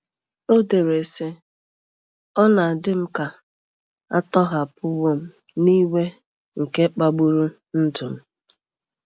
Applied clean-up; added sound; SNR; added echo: none; none; none; none.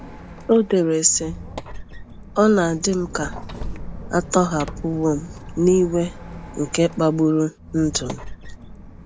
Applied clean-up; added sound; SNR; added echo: none; Squeak; 13 dB; none.